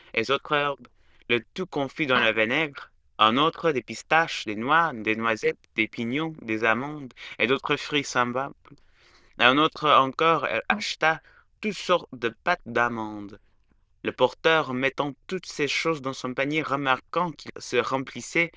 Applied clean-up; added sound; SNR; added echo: neural diffusion model UNIVERSE++.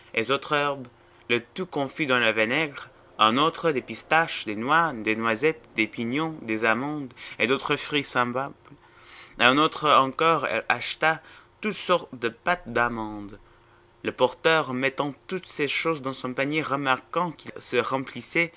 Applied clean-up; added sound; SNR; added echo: none; none; none; none.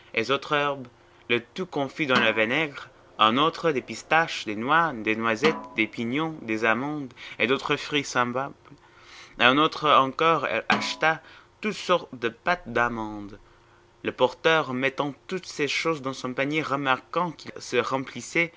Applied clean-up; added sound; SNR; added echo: none; Snare drum; 9 dB; none.